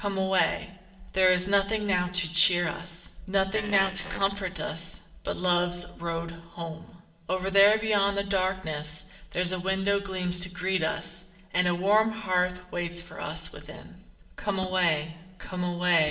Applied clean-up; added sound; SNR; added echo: neural separator model SepFormer DNS4.